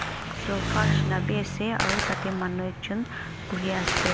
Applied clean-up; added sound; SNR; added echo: none; Gunshot, gunfire + Engine; -1 dB; none.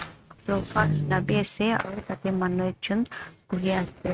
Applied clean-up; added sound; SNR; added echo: neural mask model RNNoise.